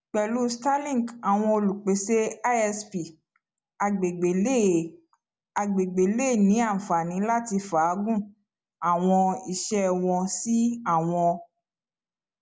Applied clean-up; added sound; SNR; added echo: none; none; none; none.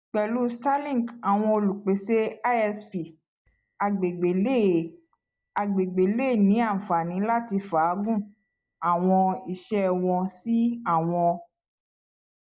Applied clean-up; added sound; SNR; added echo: neural mask model DeepFilterNet 3.